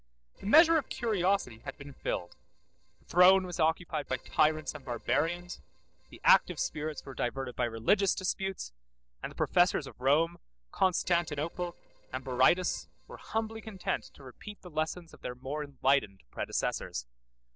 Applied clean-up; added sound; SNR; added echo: neural separator model SepFormer DNS4.